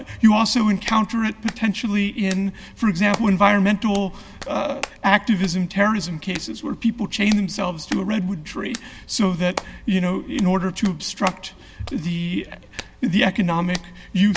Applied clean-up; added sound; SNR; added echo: none; Hands; 17 dB; none.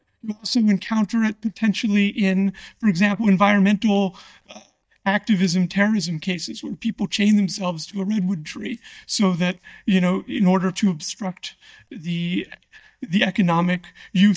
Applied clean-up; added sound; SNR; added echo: neural mask model DeepFilterNet 3.